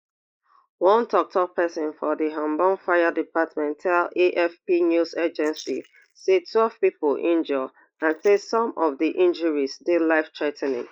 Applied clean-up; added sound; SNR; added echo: neural mask model Resemble Enhance denoiser.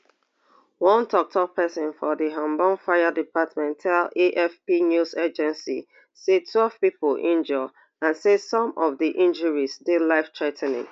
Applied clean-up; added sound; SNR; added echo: none; none; none; none.